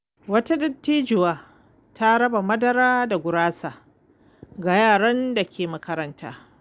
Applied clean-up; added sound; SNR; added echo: none; none; none; none.